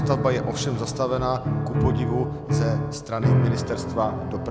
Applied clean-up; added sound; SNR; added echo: none; Piano; -2 dB; none.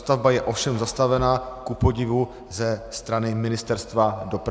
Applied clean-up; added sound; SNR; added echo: none; none; none; none.